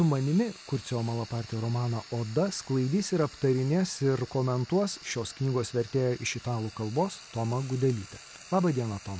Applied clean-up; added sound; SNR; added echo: none; Frying (food); 20 dB; none.